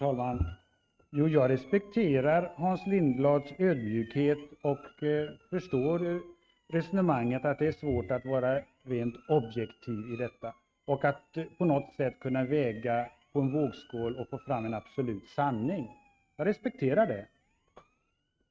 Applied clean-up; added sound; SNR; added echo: neural mask model RNNoise.